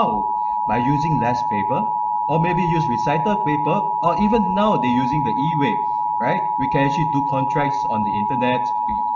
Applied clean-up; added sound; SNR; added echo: none; Alarm; -2 dB; reverberation time 1.6 s.